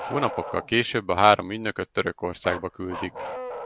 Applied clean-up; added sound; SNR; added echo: none; Bark; 12 dB; none.